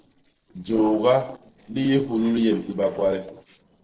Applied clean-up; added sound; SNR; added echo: neural separator model SepFormer DNS4.